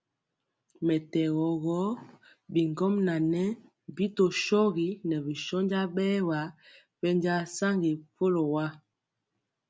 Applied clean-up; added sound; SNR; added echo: none; none; none; none.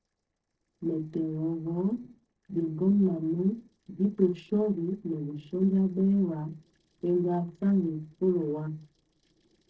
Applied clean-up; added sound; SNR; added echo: neural separator model SepFormer DNS4.